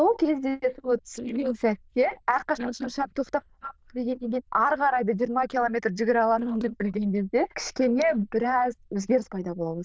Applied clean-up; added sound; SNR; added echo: neural diffusion model UNIVERSE++.